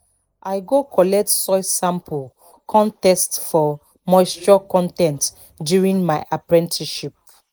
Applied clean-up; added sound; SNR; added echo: neural mask model Resemble Enhance denoiser.